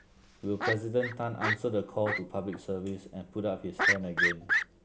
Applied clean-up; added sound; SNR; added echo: none; Fowl; 0 dB; reverberation time 0.3 s.